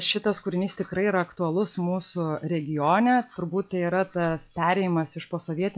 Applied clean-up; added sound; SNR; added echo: classical method log-MMSE.